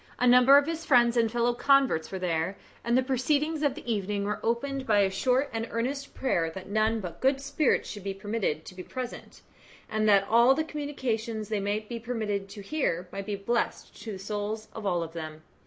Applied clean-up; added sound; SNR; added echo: none; none; none; none.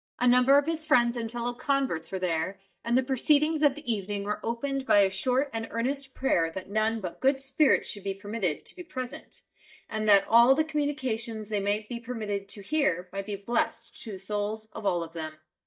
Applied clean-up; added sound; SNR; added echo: neural mask model DeepFilterNet 3.